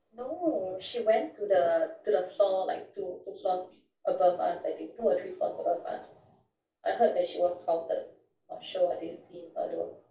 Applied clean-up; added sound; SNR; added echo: none; none; none; reverberation time 0.3 s.